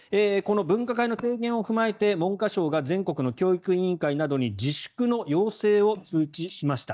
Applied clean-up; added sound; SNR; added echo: neural mask model DeepFilterNet 3.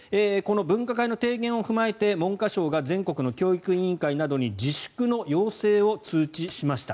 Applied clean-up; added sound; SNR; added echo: none; none; none; none.